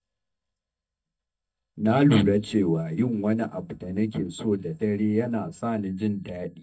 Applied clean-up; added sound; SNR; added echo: neural mask model DeepFilterNet 3.